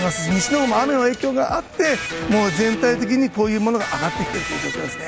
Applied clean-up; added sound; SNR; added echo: none; Electric guitar; 9 dB; none.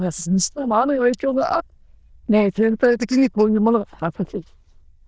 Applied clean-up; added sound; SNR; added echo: neural diffusion model UNIVERSE++.